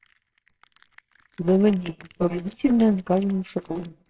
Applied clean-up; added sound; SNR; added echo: neural separator model SepFormer WHAMR!.